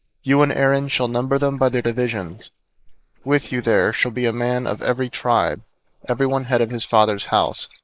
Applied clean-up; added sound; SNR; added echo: neural mask model Resemble Enhance denoiser.